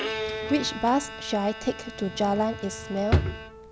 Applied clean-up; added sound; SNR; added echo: none; Bowed string instrument + Drawer open or close; 3 dB; none.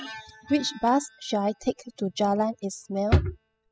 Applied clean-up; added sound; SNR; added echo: classical method spectral subtraction.